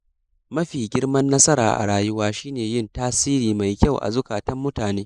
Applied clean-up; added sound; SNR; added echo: neural mask model Resemble Enhance denoiser.